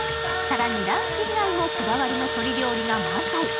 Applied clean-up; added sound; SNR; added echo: none; Engine / Drill; 0 dB; none.